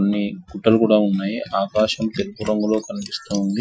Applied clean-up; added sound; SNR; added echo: classical method Wiener filter.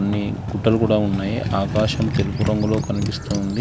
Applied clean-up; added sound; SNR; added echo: none; Motorcycle; 4 dB; none.